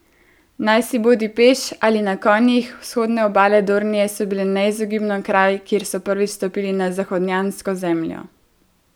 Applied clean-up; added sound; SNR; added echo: none; none; none; none.